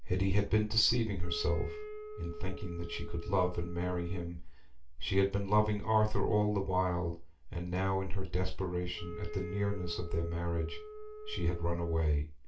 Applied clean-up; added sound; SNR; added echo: none; Wind instrument, woodwind instrument; 15 dB; reverberation time 0.3 s.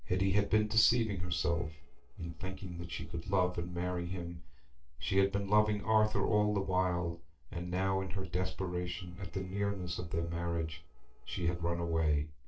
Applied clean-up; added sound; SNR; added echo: neural separator model SepFormer DNS4.